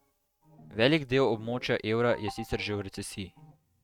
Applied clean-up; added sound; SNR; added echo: neural mask model RNNoise.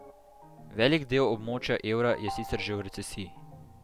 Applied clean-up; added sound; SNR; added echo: none; Organ; 16 dB; none.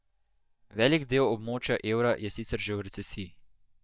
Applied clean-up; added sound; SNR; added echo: neural mask model DeepFilterNet 3.